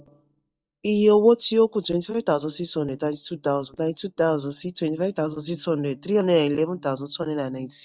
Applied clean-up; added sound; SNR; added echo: neural mask model DeepFilterNet 3.